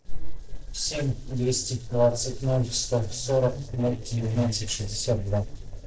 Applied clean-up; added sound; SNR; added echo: neural separator model SepFormer DNS4.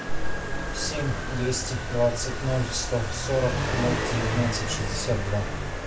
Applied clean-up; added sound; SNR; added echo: none; Motorcycle; 5 dB; reverberation time 0.3 s.